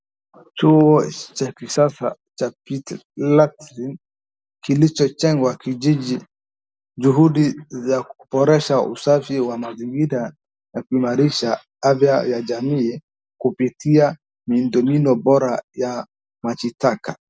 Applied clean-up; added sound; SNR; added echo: none; none; none; none.